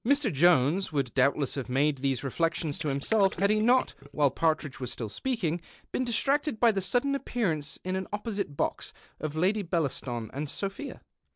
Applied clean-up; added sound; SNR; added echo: neural separator model SepFormer DNS4.